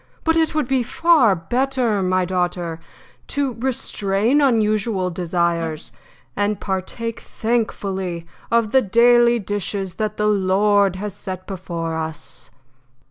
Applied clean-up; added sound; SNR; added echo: none; Wind instrument, woodwind instrument; 17 dB; none.